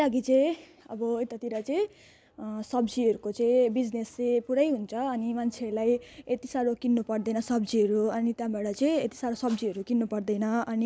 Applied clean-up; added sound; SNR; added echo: none; none; none; none.